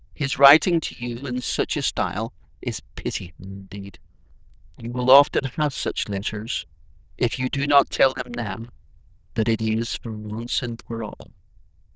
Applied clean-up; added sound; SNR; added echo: neural diffusion model UNIVERSE++.